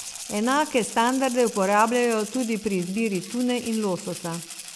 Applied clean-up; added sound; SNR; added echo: none; Rattle (instrument); 12 dB; none.